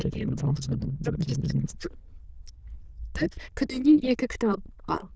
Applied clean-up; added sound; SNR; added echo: neural diffusion model UNIVERSE++.